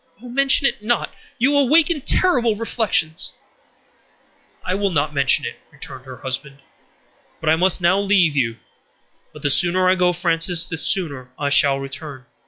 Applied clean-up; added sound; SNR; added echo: classical method log-MMSE.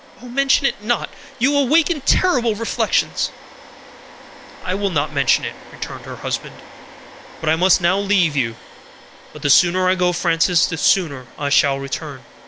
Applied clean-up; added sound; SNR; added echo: none; Domestic sounds, home sounds; 19 dB; none.